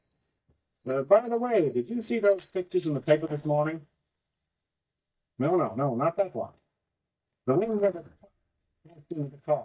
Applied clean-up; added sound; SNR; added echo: neural mask model DeepFilterNet 3.